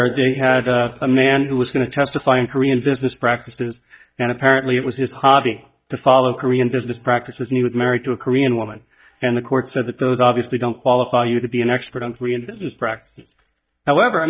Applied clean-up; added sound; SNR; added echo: neural mask model DeepFilterNet 3.